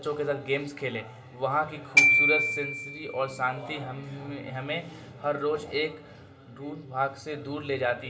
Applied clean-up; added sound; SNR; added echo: none; Glockenspiel; -4 dB; reverberation time 0.4 s.